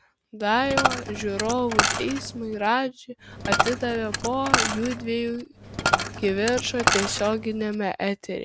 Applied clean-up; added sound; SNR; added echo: none; Coin (dropping); 0 dB; none.